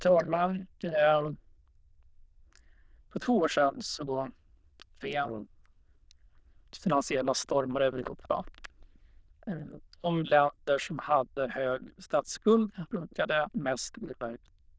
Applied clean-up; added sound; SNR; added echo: neural diffusion model UNIVERSE++.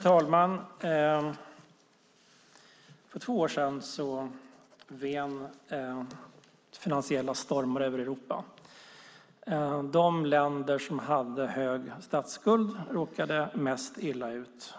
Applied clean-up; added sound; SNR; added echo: none; none; none; none.